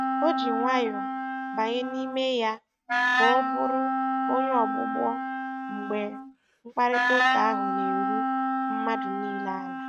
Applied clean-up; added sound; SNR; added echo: neural mask model RNNoise.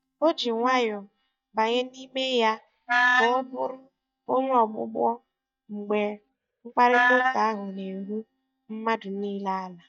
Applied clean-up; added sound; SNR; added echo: neural mask model DeepFilterNet 3.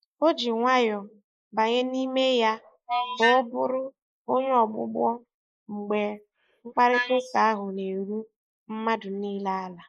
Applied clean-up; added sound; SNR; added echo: neural mask model Resemble Enhance denoiser.